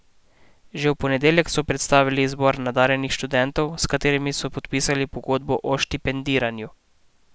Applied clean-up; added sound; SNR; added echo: none; none; none; none.